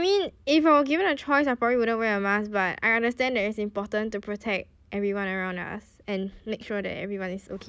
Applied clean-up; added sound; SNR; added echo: none; none; none; none.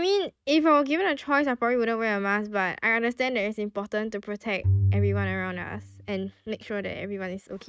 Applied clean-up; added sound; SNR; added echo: neural mask model RNNoise.